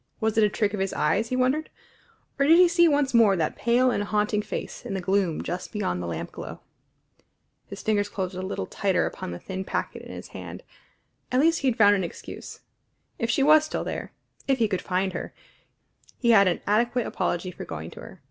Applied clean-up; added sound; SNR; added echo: none; none; none; none.